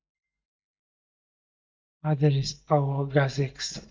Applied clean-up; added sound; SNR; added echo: neural mask model DeepFilterNet 3.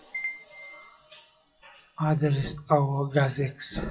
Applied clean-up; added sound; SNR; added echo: classical method WPE with log-MMSE.